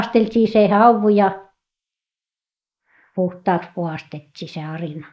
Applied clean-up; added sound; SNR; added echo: neural mask model Resemble Enhance denoiser.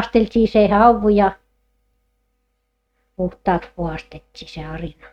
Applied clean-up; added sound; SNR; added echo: neural mask model RNNoise.